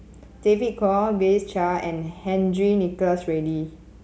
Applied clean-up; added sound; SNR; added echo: none; none; none; none.